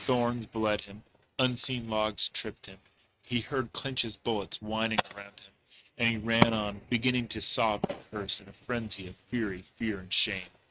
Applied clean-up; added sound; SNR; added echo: neural mask model RNNoise.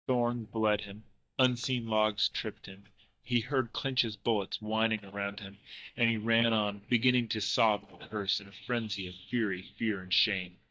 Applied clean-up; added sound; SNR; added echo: neural mask model DeepFilterNet 3.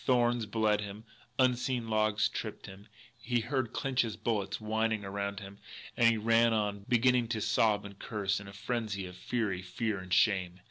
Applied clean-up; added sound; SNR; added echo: none; none; none; none.